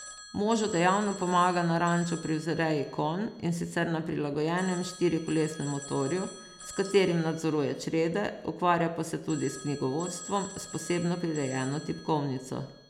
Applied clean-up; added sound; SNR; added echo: none; Telephone; 17 dB; none.